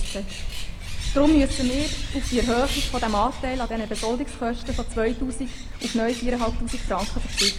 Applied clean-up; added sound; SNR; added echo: none; Bird; 2 dB; none.